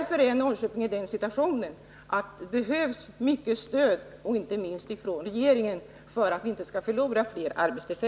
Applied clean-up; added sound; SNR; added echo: none; none; none; none.